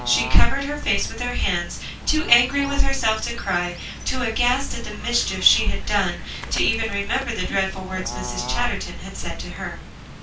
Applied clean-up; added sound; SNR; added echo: none; Bird / Fowl; 13 dB; reverberation time 0.2 s.